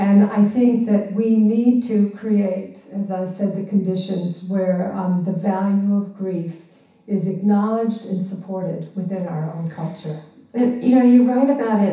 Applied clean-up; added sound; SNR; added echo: none; none; none; reverberation time 0.7 s.